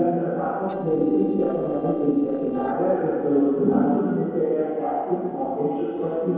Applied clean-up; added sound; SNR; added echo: neural separator model SepFormer DNS4.